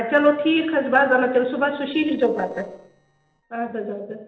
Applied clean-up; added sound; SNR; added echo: neural separator model SepFormer DNS4.